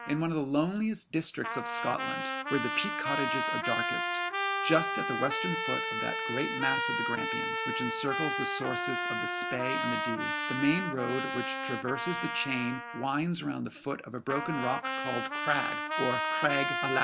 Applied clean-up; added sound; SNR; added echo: none; Trumpet; 1 dB; none.